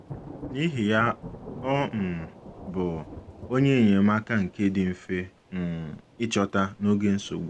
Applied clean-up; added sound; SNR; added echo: none; Thunder / Rain; 17 dB; none.